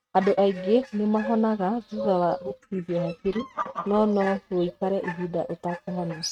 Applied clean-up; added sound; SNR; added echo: neural mask model RNNoise.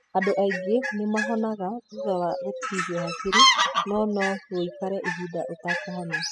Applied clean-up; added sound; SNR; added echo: classical method spectral subtraction.